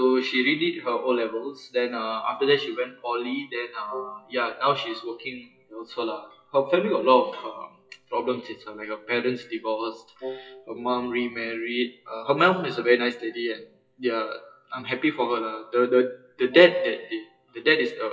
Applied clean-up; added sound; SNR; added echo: classical method WPE with log-MMSE.